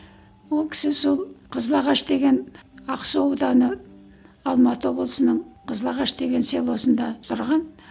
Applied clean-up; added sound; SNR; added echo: none; none; none; none.